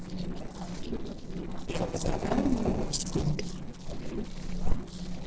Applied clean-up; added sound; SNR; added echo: neural separator model SepFormer DNS4.